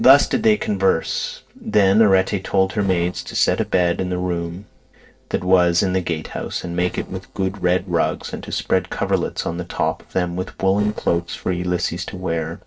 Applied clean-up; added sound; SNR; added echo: neural separator model SepFormer DNS4.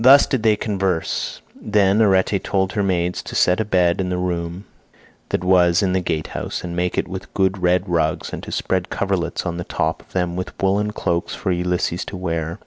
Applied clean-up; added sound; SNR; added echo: none; none; none; none.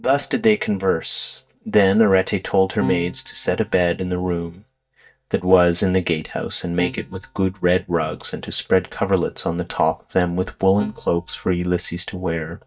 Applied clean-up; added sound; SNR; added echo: neural mask model DeepFilterNet 3.